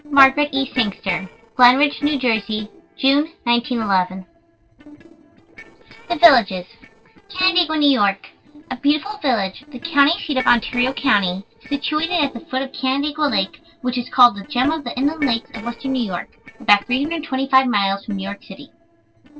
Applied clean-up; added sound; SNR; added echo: neural separator model SepFormer DNS4.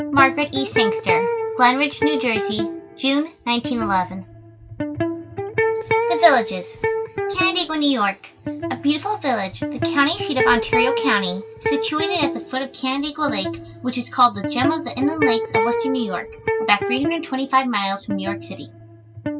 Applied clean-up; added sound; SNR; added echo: none; Electric guitar; 3 dB; none.